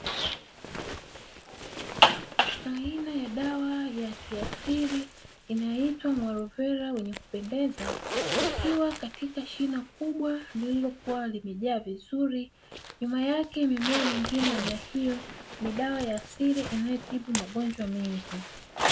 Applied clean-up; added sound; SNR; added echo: none; Zipper (clothing); 3 dB; none.